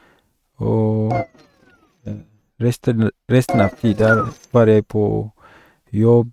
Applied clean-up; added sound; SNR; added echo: neural mask model RNNoise.